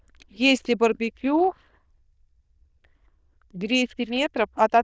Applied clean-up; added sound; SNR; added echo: neural diffusion model UNIVERSE++.